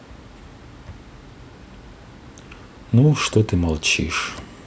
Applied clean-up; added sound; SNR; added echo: none; none; none; none.